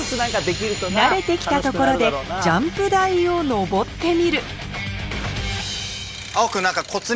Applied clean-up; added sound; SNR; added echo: none; none; none; none.